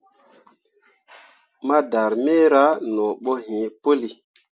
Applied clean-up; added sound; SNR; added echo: none; none; none; none.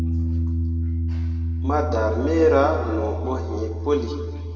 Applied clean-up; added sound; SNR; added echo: none; Piano; 1 dB; reverberation time 2.4 s.